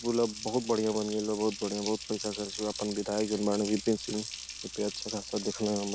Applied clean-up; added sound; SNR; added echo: none; Water tap, faucet; 10 dB; none.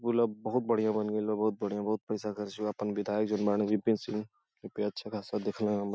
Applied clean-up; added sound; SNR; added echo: none; none; none; none.